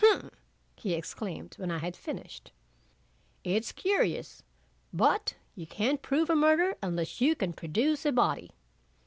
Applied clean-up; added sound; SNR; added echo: none; none; none; none.